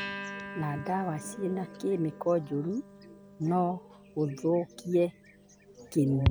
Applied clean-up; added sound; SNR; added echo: none; Acoustic guitar; 15 dB; none.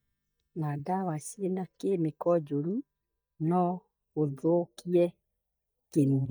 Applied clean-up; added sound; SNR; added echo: neural mask model DeepFilterNet 3.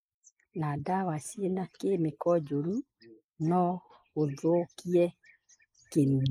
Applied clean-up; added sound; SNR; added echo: neural mask model Resemble Enhance denoiser.